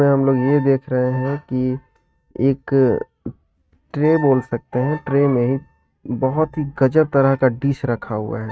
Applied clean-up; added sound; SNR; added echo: neural mask model RNNoise.